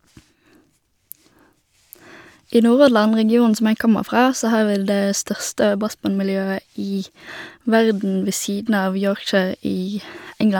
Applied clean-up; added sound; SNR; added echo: none; none; none; none.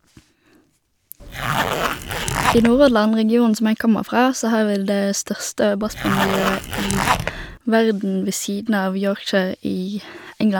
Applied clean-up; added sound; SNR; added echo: none; Zipper (clothing); 2 dB; none.